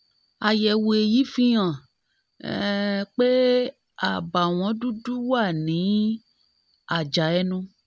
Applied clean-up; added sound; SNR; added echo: none; none; none; none.